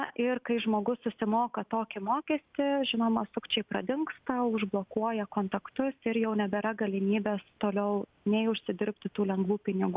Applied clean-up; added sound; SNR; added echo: none; none; none; none.